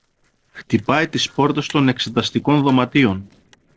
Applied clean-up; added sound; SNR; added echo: neural separator model SepFormer DNS4.